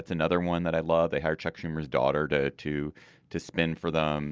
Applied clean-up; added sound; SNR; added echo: none; none; none; none.